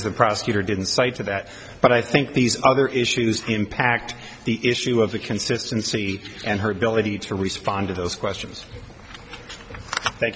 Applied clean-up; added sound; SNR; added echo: none; none; none; none.